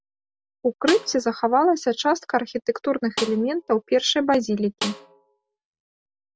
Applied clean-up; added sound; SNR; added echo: none; Snare drum; 13 dB; none.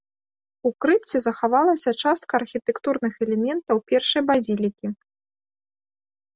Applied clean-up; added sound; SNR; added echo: none; none; none; none.